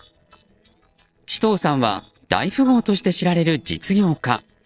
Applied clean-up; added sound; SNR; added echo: neural separator model SepFormer DNS4.